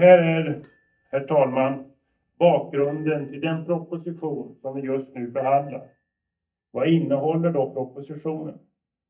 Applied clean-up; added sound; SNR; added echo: neural mask model DeepFilterNet 3.